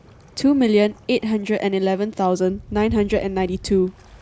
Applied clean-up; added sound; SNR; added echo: none; Waves, surf; 18 dB; none.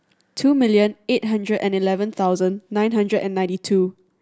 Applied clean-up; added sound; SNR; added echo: none; none; none; none.